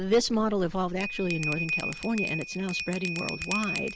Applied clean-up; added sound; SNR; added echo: none; Bell; 5 dB; none.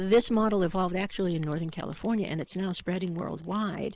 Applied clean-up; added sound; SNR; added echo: neural mask model Resemble Enhance denoiser.